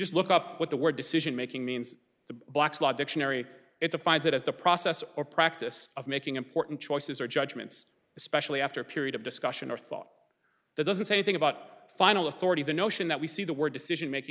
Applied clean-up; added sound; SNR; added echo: none; none; none; none.